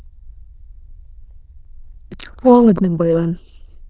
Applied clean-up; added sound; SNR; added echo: neural diffusion model UNIVERSE++.